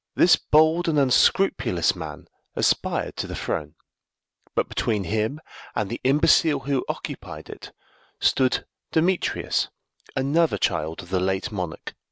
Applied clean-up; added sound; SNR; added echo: none; none; none; none.